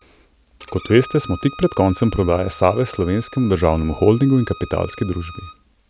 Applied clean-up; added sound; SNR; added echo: none; Bowed string instrument; 20 dB; none.